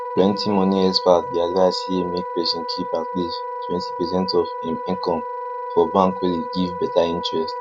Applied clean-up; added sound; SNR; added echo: none; Wind instrument, woodwind instrument; 7 dB; none.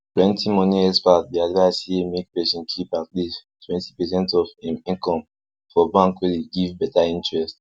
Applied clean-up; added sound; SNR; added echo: none; none; none; none.